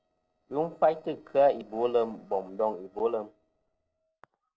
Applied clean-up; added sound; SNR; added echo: neural separator model SepFormer DNS4.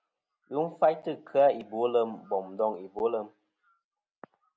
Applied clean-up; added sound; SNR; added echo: none; none; none; none.